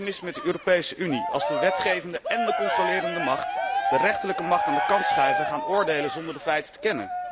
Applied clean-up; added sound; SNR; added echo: none; Cheering; 0 dB; none.